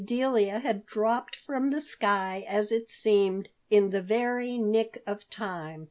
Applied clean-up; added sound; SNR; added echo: none; none; none; none.